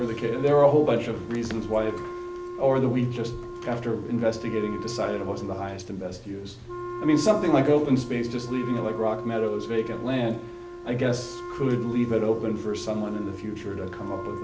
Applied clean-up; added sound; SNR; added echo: none; Wind instrument, woodwind instrument; 11 dB; none.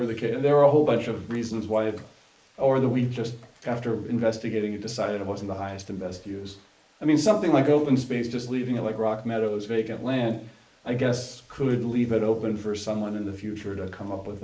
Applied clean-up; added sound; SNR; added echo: neural mask model Resemble Enhance denoiser.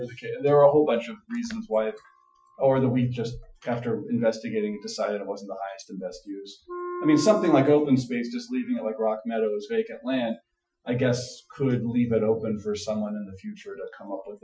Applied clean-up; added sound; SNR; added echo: classical method Wiener filter.